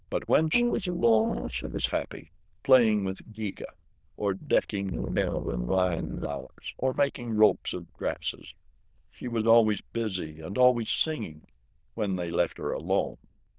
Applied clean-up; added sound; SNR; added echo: neural diffusion model UNIVERSE++.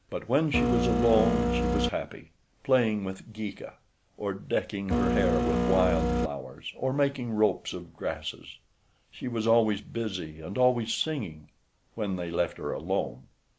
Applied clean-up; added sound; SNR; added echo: none; Printer; -4 dB; none.